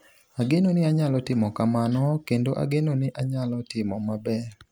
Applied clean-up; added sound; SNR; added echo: none; none; none; none.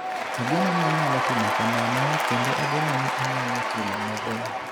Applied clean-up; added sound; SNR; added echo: none; Applause / Crowd / Cheering; -4 dB; none.